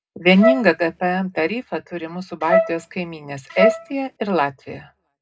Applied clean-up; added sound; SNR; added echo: none; Wind instrument, woodwind instrument; -1 dB; reverberation time 0.2 s.